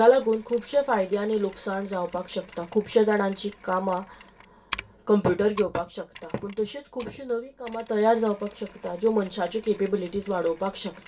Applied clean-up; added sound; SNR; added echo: none; Mechanisms; 20 dB; reverberation time 0.2 s.